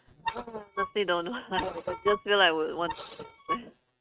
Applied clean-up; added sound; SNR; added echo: neural mask model RNNoise.